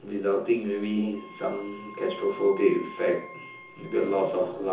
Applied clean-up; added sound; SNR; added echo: none; Wind instrument, woodwind instrument; 18 dB; reverberation time 0.6 s.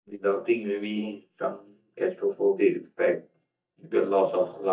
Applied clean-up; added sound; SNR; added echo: neural mask model DeepFilterNet 3.